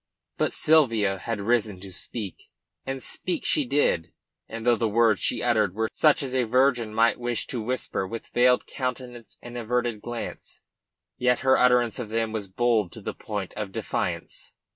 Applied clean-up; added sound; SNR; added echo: none; none; none; none.